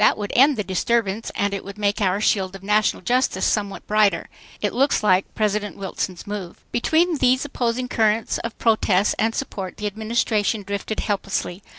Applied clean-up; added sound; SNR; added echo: none; none; none; none.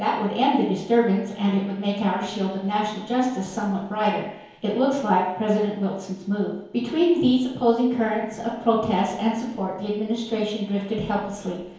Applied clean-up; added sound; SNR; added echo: none; none; none; reverberation time 1.0 s.